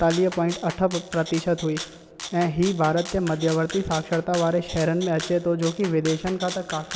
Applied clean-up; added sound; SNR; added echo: none; Rattle (instrument); 14 dB; none.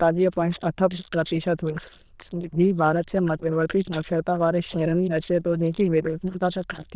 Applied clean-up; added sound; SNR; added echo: neural diffusion model UNIVERSE++.